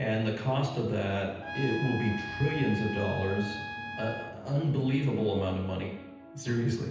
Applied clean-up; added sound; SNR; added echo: none; Trumpet; 9 dB; reverberation time 0.9 s.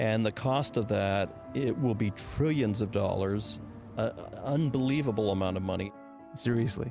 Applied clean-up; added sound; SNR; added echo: none; none; none; none.